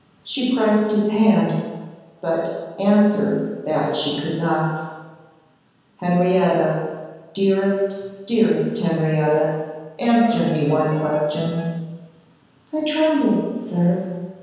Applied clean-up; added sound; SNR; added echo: none; Piano; 16 dB; reverberation time 1.2 s.